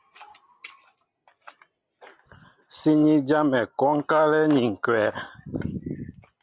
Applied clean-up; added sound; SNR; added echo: none; none; none; none.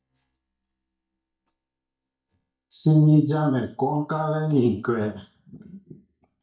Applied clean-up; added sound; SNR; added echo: neural mask model DeepFilterNet 3.